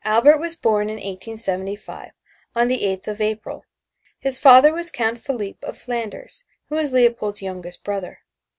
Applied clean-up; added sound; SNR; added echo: none; none; none; none.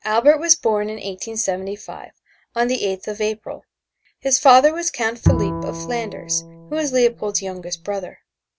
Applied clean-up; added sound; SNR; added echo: none; Bowed string instrument; 5 dB; none.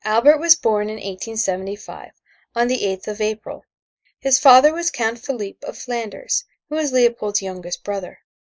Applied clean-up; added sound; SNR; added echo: neural mask model Resemble Enhance denoiser.